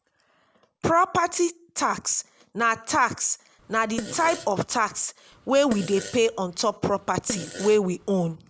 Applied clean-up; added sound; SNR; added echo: none; Fart; 13 dB; none.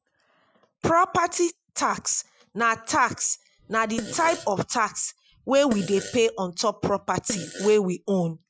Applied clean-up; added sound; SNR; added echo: classical method Wiener filter.